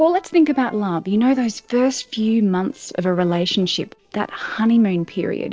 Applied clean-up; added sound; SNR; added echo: neural separator model SepFormer DNS4.